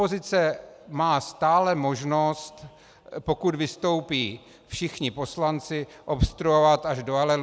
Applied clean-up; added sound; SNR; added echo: none; none; none; none.